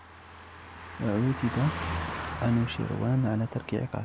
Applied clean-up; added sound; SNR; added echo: none; Car passing by; 8 dB; none.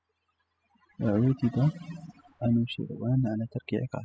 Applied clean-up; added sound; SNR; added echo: classical method spectral subtraction.